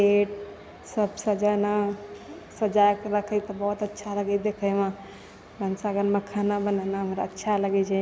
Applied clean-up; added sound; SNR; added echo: none; none; none; none.